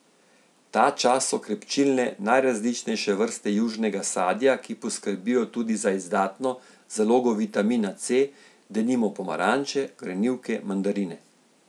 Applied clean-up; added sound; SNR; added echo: none; none; none; none.